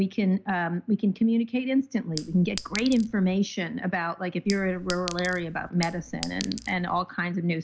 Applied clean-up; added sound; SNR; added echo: none; Chink, clink; 13 dB; none.